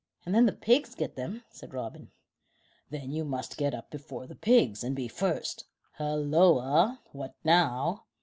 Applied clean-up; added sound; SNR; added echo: none; none; none; none.